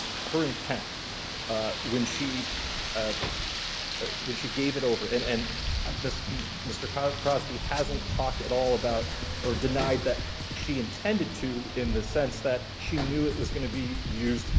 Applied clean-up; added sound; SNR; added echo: none; Drum kit + Rain; 2 dB; none.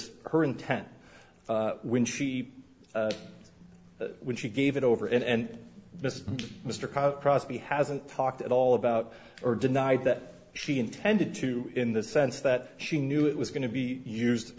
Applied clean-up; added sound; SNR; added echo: none; none; none; none.